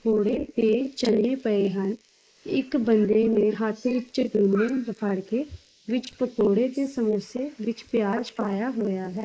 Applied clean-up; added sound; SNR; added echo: neural mask model Resemble Enhance denoiser.